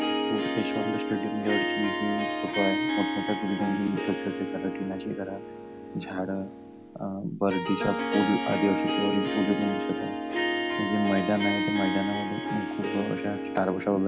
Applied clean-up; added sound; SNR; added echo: none; Harp; 0 dB; none.